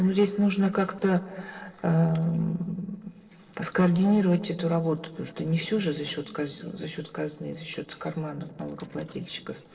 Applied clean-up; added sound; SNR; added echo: neural separator model SepFormer DNS4.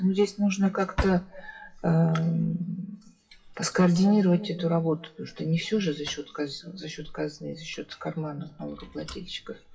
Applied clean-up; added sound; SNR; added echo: classical method WPE with log-MMSE.